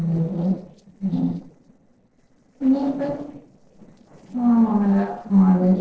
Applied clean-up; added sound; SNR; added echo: neural separator model SepFormer DNS4.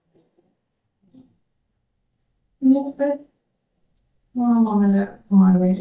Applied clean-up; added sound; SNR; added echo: neural mask model DeepFilterNet 3.